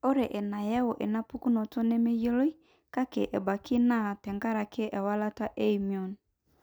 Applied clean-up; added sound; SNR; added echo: none; none; none; none.